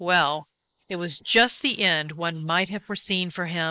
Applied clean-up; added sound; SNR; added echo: neural mask model Resemble Enhance denoiser.